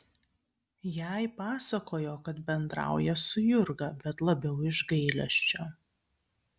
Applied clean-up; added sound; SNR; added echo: none; none; none; none.